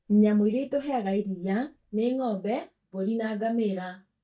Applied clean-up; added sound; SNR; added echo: neural mask model DeepFilterNet 3.